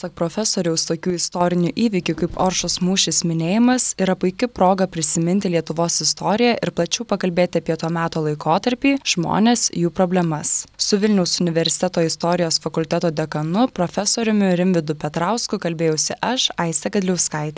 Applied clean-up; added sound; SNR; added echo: none; none; none; none.